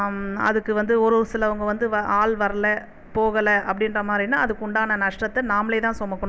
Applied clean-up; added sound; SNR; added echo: none; none; none; none.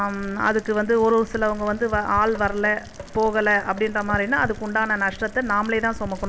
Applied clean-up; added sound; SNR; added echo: none; Rain; 17 dB; none.